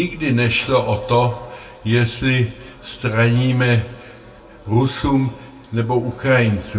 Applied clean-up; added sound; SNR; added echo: none; none; none; reverberation time 0.2 s.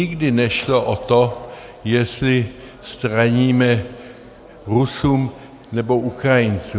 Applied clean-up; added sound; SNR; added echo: none; none; none; none.